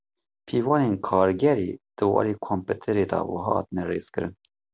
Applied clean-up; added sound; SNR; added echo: none; none; none; none.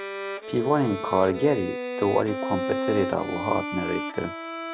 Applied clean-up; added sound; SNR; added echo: none; Bowed string instrument; 5 dB; none.